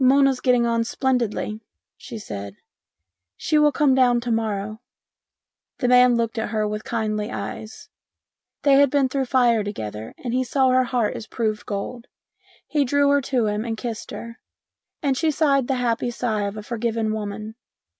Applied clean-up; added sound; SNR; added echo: none; none; none; none.